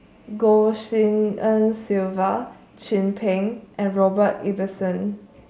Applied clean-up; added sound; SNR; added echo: none; none; none; none.